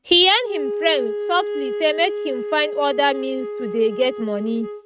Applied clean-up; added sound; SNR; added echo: neural mask model RNNoise.